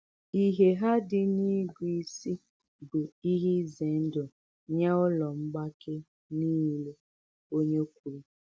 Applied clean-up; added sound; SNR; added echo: none; none; none; none.